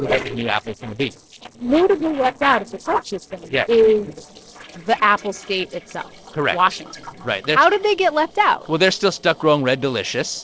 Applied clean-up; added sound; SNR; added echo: neural separator model SepFormer DNS4.